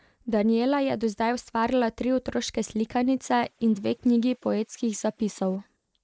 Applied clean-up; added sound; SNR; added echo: neural mask model Resemble Enhance denoiser.